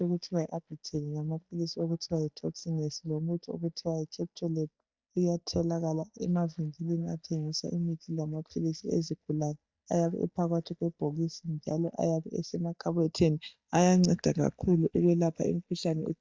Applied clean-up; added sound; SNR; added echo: neural mask model DeepFilterNet 3.